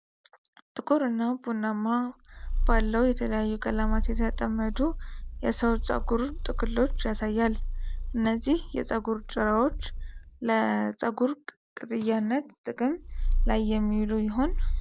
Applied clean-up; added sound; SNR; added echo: none; Purr; 3 dB; none.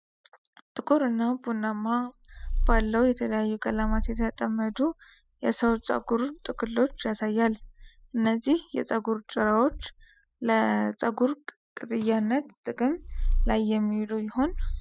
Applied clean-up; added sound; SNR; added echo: classical method spectral subtraction.